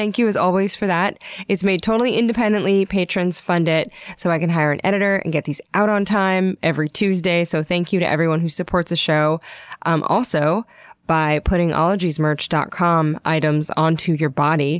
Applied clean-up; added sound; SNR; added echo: none; none; none; none.